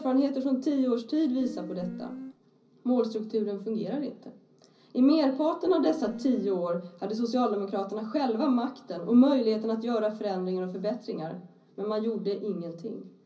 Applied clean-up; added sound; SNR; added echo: none; Guitar; 12 dB; reverberation time 0.5 s.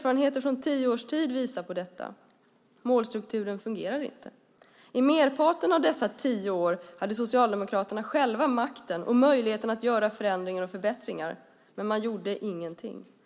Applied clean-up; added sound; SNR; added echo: none; none; none; none.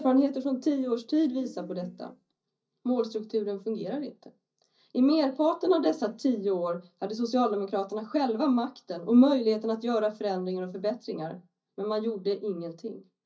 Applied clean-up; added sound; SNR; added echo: neural mask model DeepFilterNet 3.